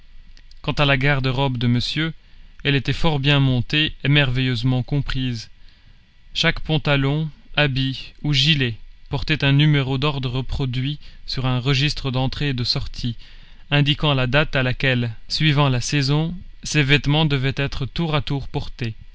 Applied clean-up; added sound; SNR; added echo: none; none; none; none.